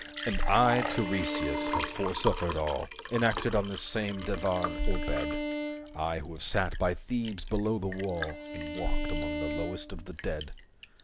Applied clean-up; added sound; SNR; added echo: none; Liquid + Bowed string instrument; 3 dB; none.